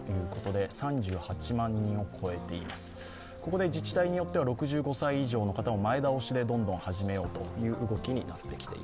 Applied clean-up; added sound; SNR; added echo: none; none; none; none.